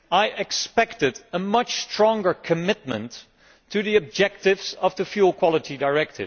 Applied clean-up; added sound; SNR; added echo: none; none; none; none.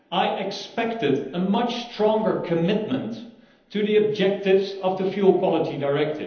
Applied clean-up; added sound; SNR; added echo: none; none; none; reverberation time 0.9 s.